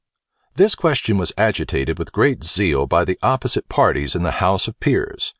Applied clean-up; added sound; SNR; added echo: none; none; none; none.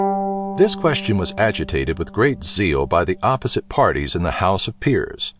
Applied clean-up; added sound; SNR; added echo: none; Bowed string instrument; 10 dB; none.